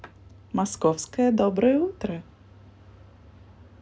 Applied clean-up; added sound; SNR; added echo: none; none; none; none.